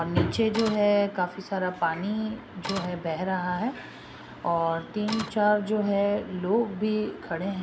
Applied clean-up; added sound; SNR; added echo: none; Printer; 8 dB; none.